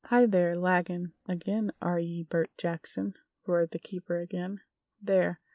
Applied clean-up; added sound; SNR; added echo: neural mask model Resemble Enhance denoiser.